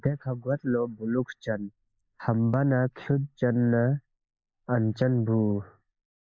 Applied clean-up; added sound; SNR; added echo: neural mask model Resemble Enhance denoiser.